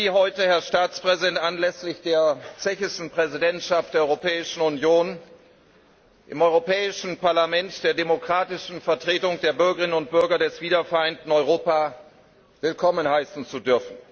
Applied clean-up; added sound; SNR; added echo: none; none; none; none.